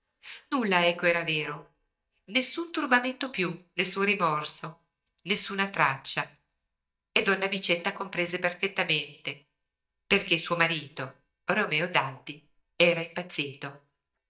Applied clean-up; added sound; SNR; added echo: neural mask model DeepFilterNet 3.